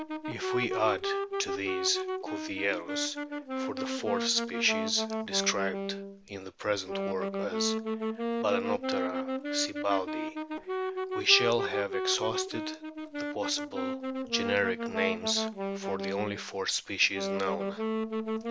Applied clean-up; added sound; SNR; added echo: none; Wind instrument, woodwind instrument; 1 dB; none.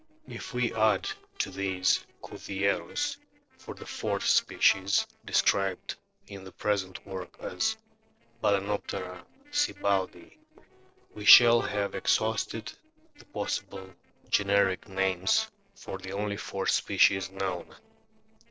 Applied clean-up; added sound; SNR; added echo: neural separator model SepFormer DNS4.